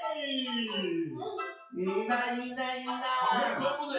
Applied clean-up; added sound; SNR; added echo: classical method WPE with log-MMSE.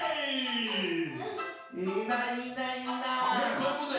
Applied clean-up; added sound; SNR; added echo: none; Bark; 9 dB; reverberation time 0.6 s.